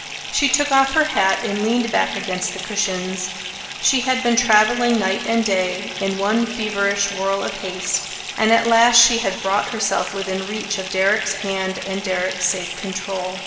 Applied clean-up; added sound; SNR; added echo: none; Fill (with liquid) / Bathtub (filling or washing); 10 dB; reverberation time 2.0 s.